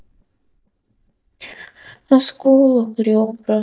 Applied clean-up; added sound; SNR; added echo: neural mask model DeepFilterNet 3.